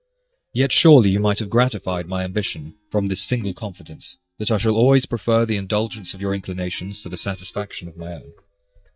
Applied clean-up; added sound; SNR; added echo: neural mask model DeepFilterNet 3.